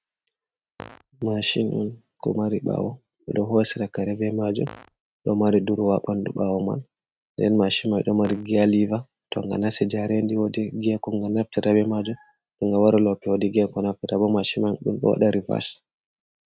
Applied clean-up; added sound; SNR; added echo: neural mask model RNNoise.